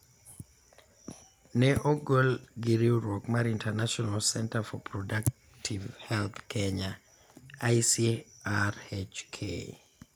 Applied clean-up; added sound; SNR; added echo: none; none; none; none.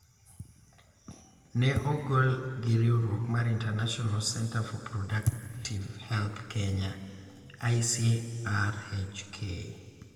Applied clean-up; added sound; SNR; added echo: none; none; none; reverberation time 2.1 s.